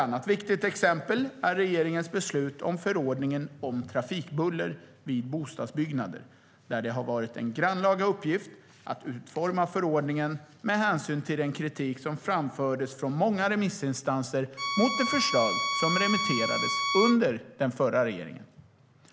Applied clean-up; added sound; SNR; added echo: none; Bowed string instrument; 1 dB; none.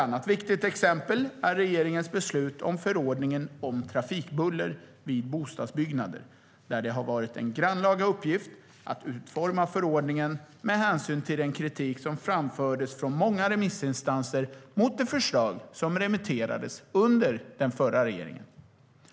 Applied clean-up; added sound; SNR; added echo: none; none; none; none.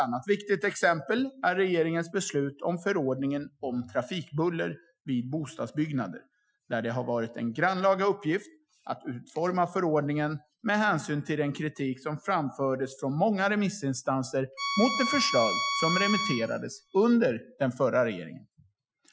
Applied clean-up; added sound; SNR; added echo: classical method Wiener filter.